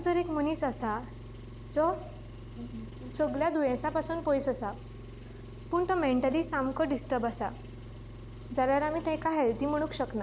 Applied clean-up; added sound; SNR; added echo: none; Engine; 12 dB; none.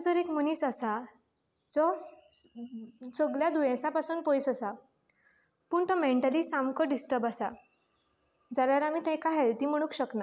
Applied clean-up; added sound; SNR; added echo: none; none; none; none.